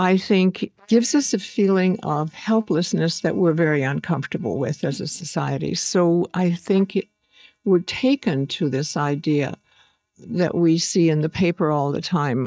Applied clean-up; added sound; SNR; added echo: neural mask model DeepFilterNet 3.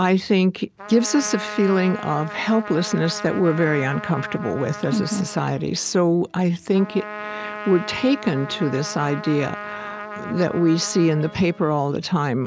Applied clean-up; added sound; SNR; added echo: none; Trumpet; 13 dB; none.